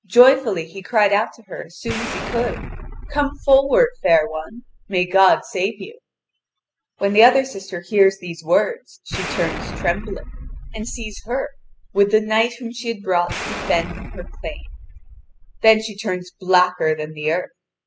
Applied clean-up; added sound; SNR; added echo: classical method spectral subtraction.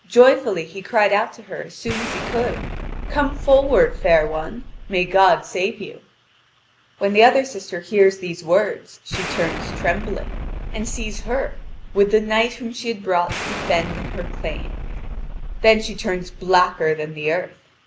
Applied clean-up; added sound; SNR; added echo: none; Explosion; 8 dB; none.